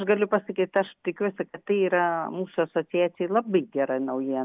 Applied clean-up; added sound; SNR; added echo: none; none; none; none.